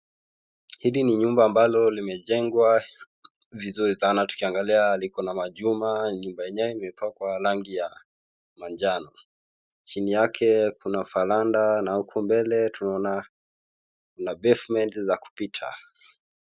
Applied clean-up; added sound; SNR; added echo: none; none; none; none.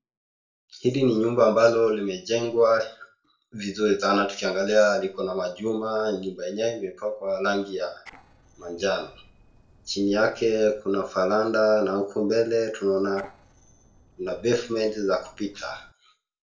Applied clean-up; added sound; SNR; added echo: neural separator model SepFormer DNS4.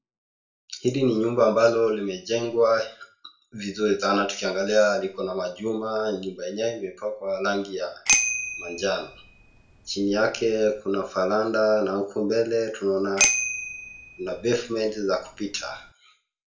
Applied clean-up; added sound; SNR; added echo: none; Bicycle bell; 4 dB; reverberation time 0.3 s.